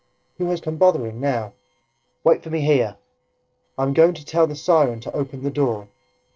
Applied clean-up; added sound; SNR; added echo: neural separator model SepFormer DNS4.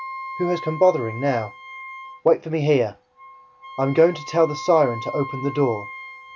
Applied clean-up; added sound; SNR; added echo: none; Wind instrument, woodwind instrument; 13 dB; none.